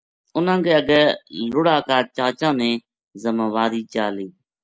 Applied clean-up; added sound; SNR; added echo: none; none; none; none.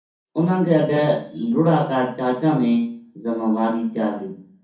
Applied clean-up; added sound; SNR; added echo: none; none; none; reverberation time 0.6 s.